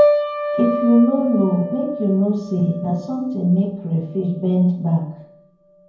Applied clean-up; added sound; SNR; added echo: none; Piano; 5 dB; reverberation time 0.9 s.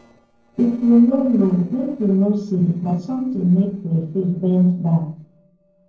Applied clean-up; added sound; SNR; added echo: neural separator model SepFormer DNS4.